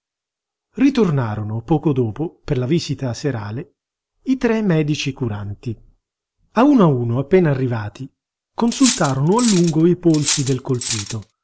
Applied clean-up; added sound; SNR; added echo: none; Cutlery, silverware; 7 dB; none.